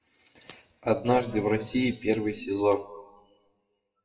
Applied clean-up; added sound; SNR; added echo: classical method WPE with log-MMSE.